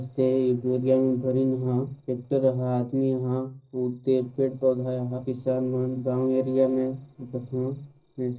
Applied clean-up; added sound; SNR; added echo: neural separator model SepFormer DNS4.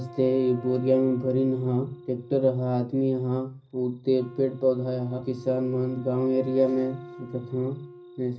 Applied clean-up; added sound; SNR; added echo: none; Wind instrument, woodwind instrument; 19 dB; reverberation time 0.4 s.